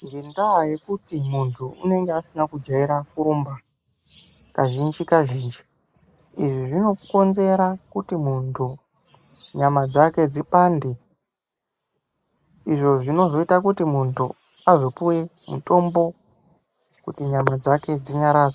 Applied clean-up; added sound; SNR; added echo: neural mask model Resemble Enhance denoiser.